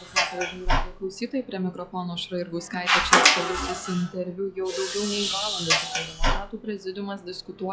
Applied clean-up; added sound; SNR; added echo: classical method log-MMSE.